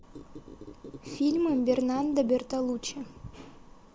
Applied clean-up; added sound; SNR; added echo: none; Squeak; 15 dB; none.